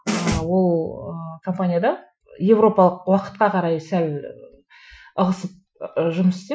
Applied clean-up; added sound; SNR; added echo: classical method Wiener filter.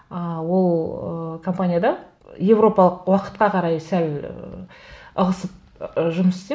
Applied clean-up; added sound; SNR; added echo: none; none; none; none.